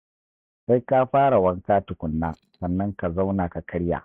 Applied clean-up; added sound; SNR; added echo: neural mask model DeepFilterNet 3.